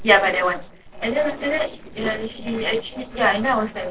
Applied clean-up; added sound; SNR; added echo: neural separator model SepFormer DNS4.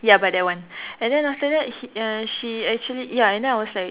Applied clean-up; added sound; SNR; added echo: none; none; none; none.